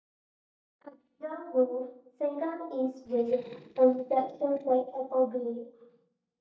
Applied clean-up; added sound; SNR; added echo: neural mask model DeepFilterNet 3.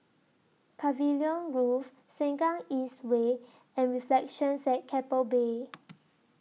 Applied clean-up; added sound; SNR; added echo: none; none; none; none.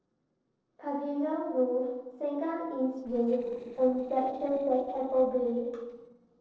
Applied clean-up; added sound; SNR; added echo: neural separator model SepFormer DNS4.